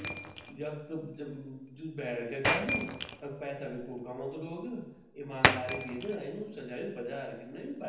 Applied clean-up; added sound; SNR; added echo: none; Shatter; -2 dB; reverberation time 0.9 s.